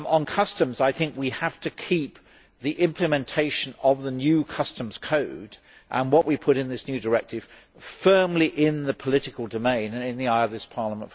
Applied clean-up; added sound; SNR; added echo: none; none; none; none.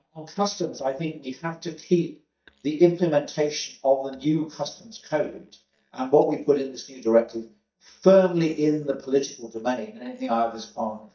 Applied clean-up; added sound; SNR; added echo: neural mask model DeepFilterNet 3.